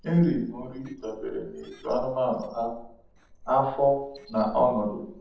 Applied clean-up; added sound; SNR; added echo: neural separator model SepFormer DNS4.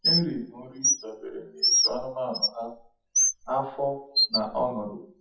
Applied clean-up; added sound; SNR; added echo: classical method WPE with log-MMSE.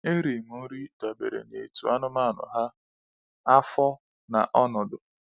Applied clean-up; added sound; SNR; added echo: none; none; none; none.